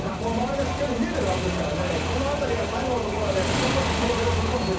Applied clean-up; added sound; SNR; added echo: none; Motorcycle; 2 dB; reverberation time 0.6 s.